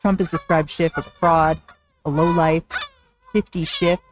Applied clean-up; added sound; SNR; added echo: neural mask model RNNoise.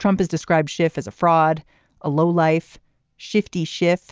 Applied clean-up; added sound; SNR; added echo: none; none; none; none.